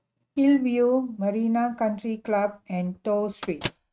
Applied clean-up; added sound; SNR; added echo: neural mask model RNNoise.